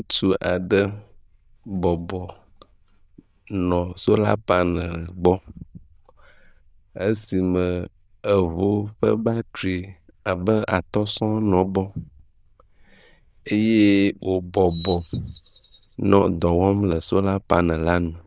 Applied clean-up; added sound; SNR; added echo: neural diffusion model UNIVERSE++.